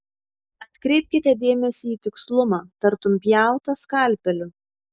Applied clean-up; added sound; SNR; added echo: neural mask model Resemble Enhance denoiser.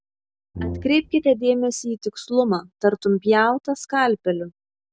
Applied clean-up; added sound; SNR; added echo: none; Brass instrument; 11 dB; none.